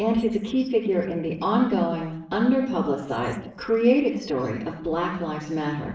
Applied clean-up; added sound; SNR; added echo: neural separator model SepFormer DNS4.